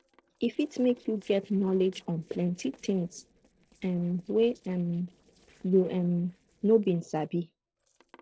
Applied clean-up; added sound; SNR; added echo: neural separator model SepFormer DNS4.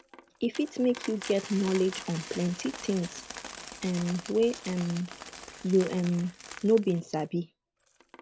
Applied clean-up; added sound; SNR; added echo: none; Coin (dropping); 14 dB; none.